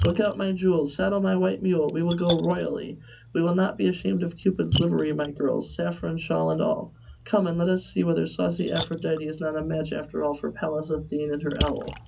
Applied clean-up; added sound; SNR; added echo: none; Splash, splatter; 10 dB; reverberation time 0.4 s.